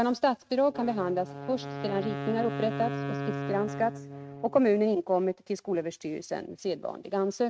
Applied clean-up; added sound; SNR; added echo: neural mask model RNNoise.